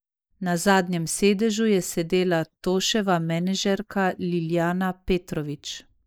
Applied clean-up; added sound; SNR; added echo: neural mask model Resemble Enhance denoiser.